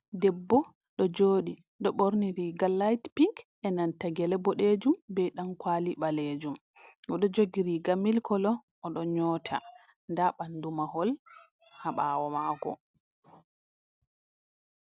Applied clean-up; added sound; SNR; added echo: none; none; none; none.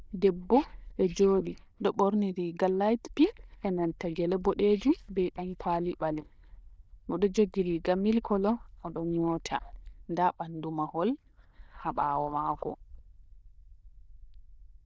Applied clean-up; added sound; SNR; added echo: neural diffusion model UNIVERSE++.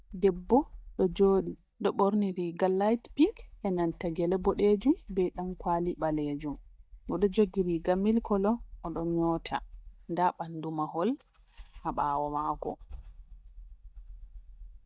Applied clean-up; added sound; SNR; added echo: neural mask model DeepFilterNet 3.